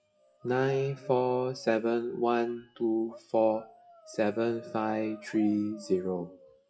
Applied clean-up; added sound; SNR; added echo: classical method WPE with log-MMSE.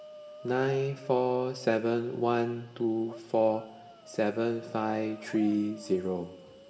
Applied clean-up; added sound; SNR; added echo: none; Dog; 20 dB; reverberation time 1.4 s.